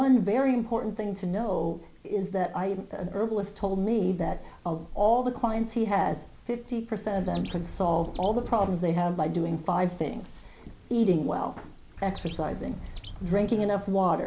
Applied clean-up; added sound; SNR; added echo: none; Bird; 11 dB; none.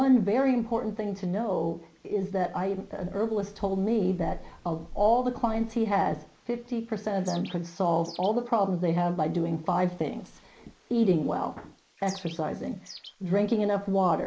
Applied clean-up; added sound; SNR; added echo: neural mask model Resemble Enhance denoiser.